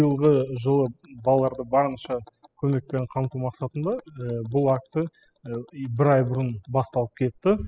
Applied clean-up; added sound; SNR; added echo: classical method spectral subtraction.